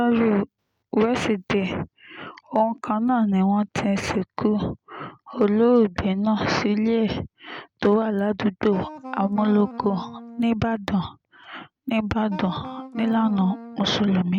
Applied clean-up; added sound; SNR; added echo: none; Wind instrument, woodwind instrument; 14 dB; none.